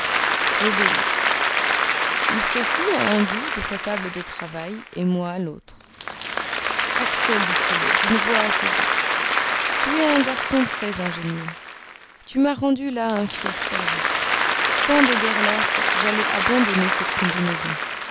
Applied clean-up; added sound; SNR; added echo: none; Applause; -4 dB; none.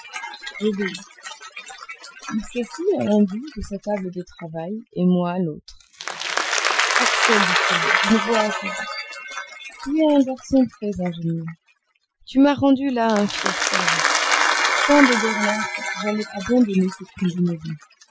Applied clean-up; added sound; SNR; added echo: classical method Wiener filter.